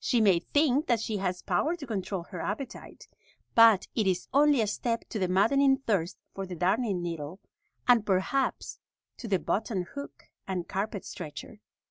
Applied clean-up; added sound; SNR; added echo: none; none; none; none.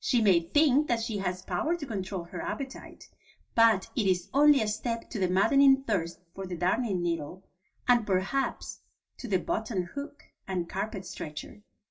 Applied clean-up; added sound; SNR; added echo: none; none; none; reverberation time 0.2 s.